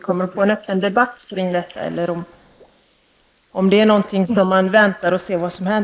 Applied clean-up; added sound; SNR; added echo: neural mask model Resemble Enhance denoiser.